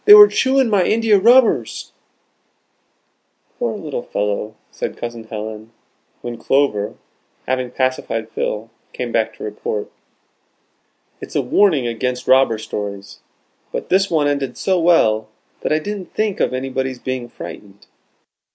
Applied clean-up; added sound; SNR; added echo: none; none; none; none.